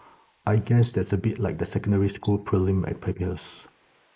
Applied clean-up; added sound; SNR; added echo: neural mask model Resemble Enhance denoiser.